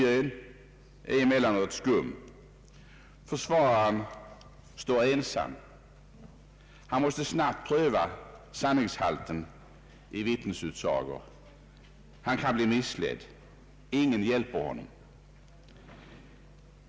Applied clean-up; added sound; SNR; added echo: none; none; none; none.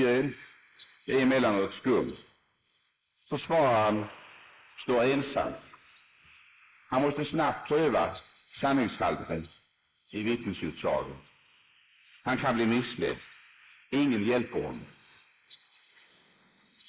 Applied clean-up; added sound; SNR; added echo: neural mask model Resemble Enhance denoiser.